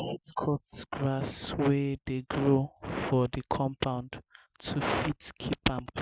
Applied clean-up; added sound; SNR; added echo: none; none; none; none.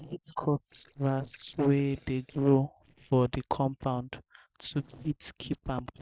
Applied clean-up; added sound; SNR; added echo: neural separator model SepFormer DNS4.